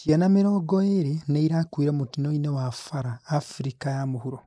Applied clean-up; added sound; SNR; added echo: neural mask model Resemble Enhance denoiser.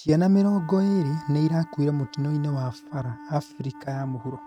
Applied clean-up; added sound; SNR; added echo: neural mask model RNNoise.